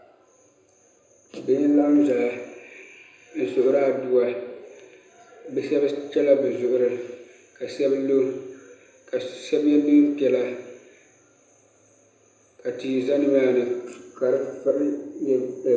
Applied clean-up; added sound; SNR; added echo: none; none; none; reverberation time 0.8 s.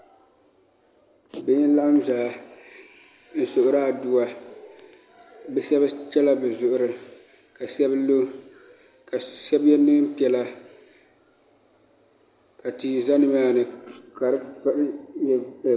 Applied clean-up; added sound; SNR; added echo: none; none; none; none.